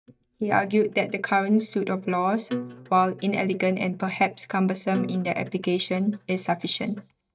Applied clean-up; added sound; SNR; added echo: neural mask model DeepFilterNet 3.